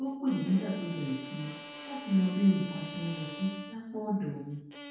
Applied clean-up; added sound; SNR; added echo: none; Bowed string instrument; 13 dB; reverberation time 0.6 s.